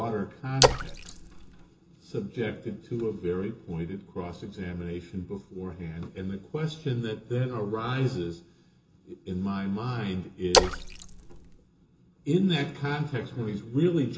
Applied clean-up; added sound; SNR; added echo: none; Splash, splatter; -4 dB; reverberation time 0.2 s.